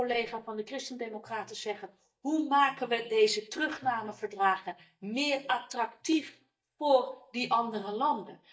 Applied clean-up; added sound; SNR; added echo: neural mask model DeepFilterNet 3.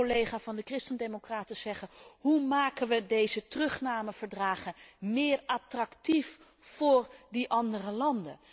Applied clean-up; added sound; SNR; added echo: none; none; none; none.